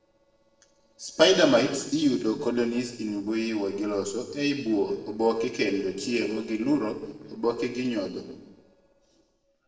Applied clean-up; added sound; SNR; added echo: neural separator model SepFormer DNS4.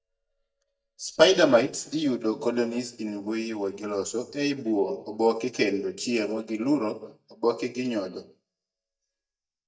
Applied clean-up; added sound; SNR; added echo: neural mask model DeepFilterNet 3.